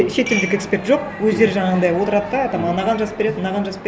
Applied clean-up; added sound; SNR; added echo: none; none; none; none.